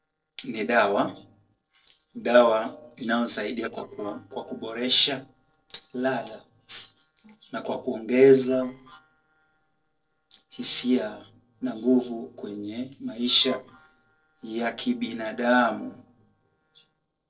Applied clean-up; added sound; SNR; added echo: neural separator model SepFormer DNS4.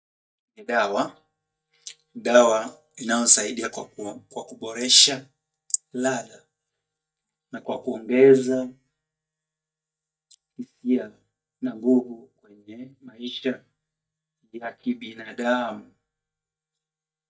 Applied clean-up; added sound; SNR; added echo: neural mask model DeepFilterNet 3.